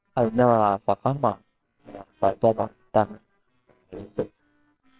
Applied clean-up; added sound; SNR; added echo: neural separator model SepFormer WHAMR!.